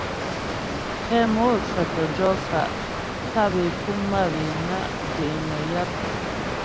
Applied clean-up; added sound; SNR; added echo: none; Water; 2 dB; none.